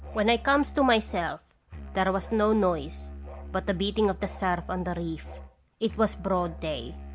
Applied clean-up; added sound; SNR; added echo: none; Musical instrument; 13 dB; none.